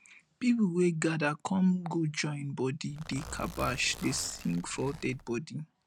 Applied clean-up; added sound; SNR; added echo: none; Zipper (clothing); 14 dB; none.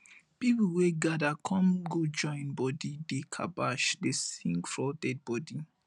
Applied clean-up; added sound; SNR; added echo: none; none; none; none.